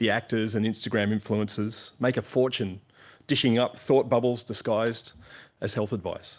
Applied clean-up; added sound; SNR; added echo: none; none; none; none.